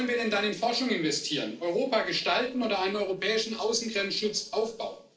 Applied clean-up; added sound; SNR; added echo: neural separator model SepFormer DNS4.